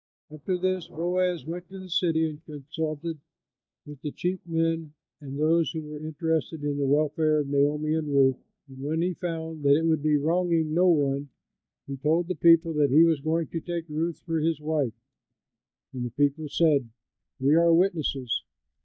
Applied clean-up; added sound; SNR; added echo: neural mask model DeepFilterNet 3.